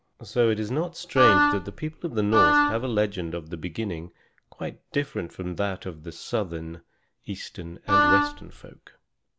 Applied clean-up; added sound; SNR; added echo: none; Wind instrument, woodwind instrument; -5 dB; none.